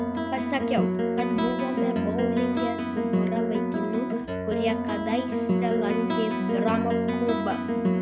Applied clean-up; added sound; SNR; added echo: none; Plucked string instrument; -4 dB; none.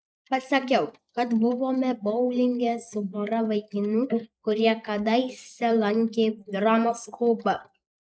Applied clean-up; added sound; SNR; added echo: neural mask model Resemble Enhance denoiser.